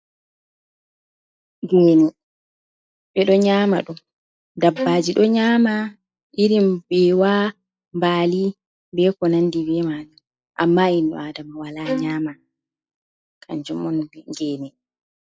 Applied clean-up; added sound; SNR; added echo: classical method log-MMSE.